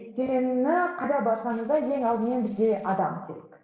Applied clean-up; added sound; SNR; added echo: neural separator model SepFormer DNS4.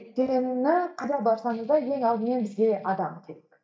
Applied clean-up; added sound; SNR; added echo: neural mask model DeepFilterNet 3.